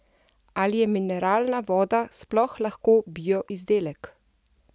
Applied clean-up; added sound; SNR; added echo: none; none; none; none.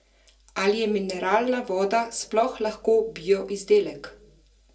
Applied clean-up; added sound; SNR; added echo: none; none; none; reverberation time 0.2 s.